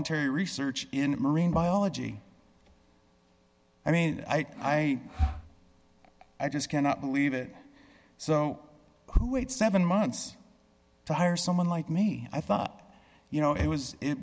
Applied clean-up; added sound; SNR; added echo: none; Sawing; 16 dB; none.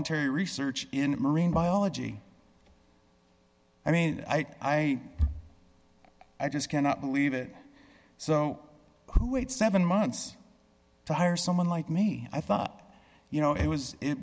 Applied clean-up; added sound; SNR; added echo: none; none; none; none.